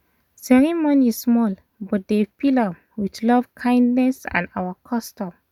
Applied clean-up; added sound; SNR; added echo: none; none; none; none.